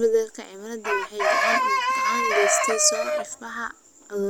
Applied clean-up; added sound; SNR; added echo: none; Chicken, rooster; -4 dB; none.